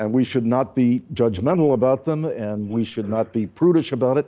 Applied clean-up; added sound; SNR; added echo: neural mask model Resemble Enhance denoiser.